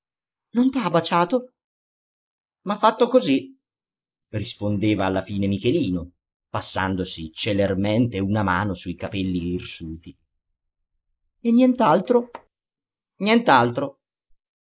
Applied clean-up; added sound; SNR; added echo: neural mask model Resemble Enhance denoiser.